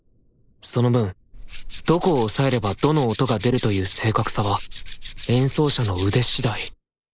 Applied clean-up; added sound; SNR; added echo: neural mask model Resemble Enhance denoiser.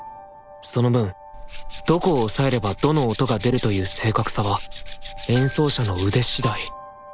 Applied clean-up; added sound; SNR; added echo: none; Tools; 9 dB; none.